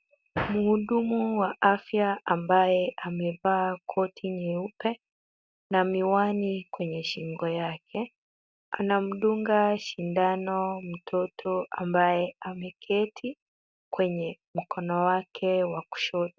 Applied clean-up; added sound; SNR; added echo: none; none; none; none.